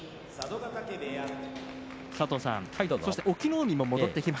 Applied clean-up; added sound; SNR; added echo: none; Electric guitar / Strum; 13 dB; none.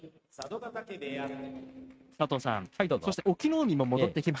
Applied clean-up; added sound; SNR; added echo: neural mask model RNNoise.